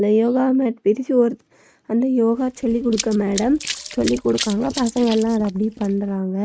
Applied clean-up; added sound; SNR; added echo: neural mask model RNNoise.